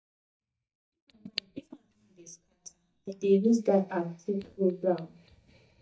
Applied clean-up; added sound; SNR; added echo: neural mask model DeepFilterNet 3.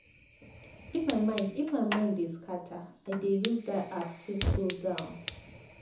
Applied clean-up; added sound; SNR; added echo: none; Fire; 3 dB; reverberation time 0.6 s.